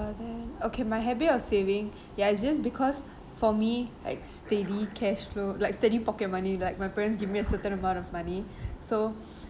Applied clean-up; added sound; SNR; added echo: none; Dog; 19 dB; none.